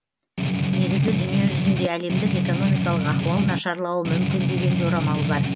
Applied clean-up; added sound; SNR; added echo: none; Strum; -4 dB; none.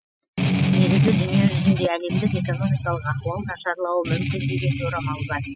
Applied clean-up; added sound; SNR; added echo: classical method spectral subtraction.